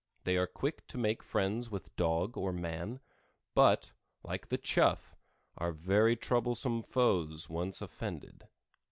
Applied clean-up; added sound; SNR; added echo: none; none; none; none.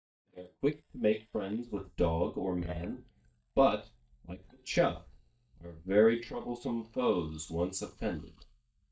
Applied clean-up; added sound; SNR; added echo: neural mask model DeepFilterNet 3.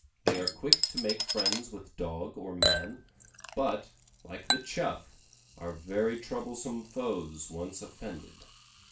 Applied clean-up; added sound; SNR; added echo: none; Chink, clink / Liquid; -1 dB; reverberation time 0.3 s.